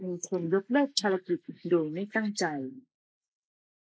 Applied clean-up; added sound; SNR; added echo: neural mask model Resemble Enhance denoiser.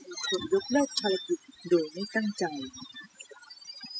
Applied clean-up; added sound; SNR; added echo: classical method spectral subtraction.